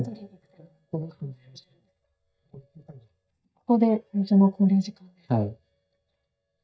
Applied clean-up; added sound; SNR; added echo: neural mask model DeepFilterNet 3.